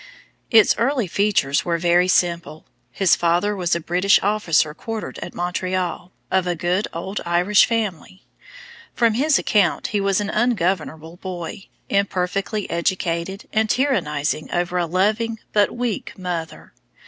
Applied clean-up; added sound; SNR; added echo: none; none; none; none.